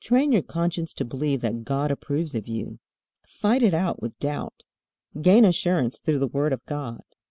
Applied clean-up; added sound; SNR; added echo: none; none; none; none.